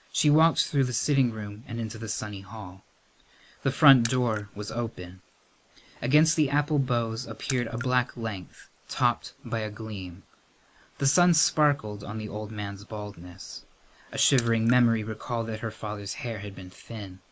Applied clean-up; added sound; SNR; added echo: neural mask model Resemble Enhance denoiser.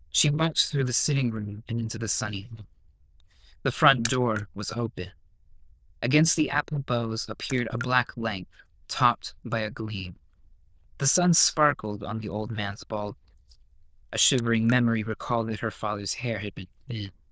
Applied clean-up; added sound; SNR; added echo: neural diffusion model UNIVERSE++.